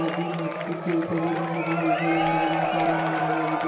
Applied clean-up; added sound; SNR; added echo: none; Applause / Crowd / Cheering; -1 dB; reverberation time 2.6 s.